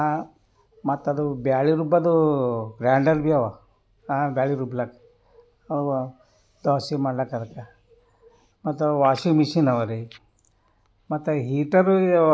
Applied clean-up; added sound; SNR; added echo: none; none; none; none.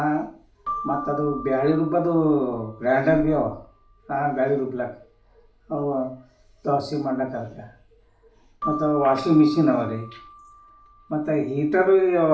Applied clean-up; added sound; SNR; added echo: none; Keyboard (musical); 16 dB; reverberation time 0.4 s.